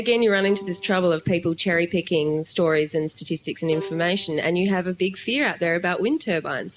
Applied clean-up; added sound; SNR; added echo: none; Bowed string instrument; 19 dB; none.